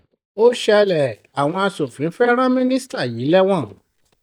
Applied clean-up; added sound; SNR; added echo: neural mask model DeepFilterNet 3.